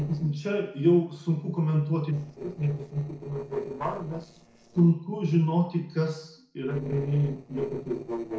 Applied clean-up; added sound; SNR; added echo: neural separator model SepFormer DNS4.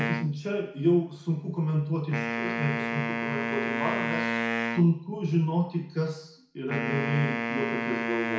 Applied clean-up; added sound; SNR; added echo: none; Wind instrument, woodwind instrument; 3 dB; reverberation time 0.6 s.